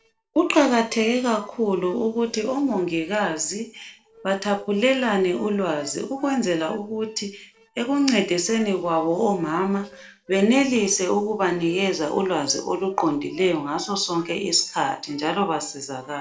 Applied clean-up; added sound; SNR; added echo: neural separator model SepFormer DNS4.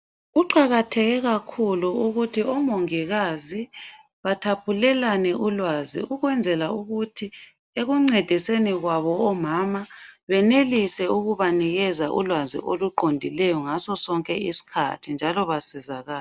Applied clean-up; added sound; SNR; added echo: none; none; none; none.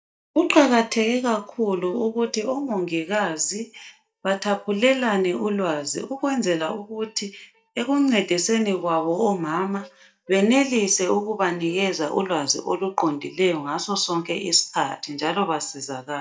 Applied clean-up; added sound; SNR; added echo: neural mask model DeepFilterNet 3.